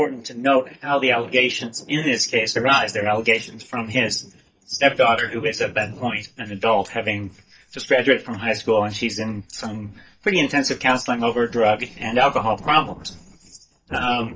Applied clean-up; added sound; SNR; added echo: neural mask model DeepFilterNet 3.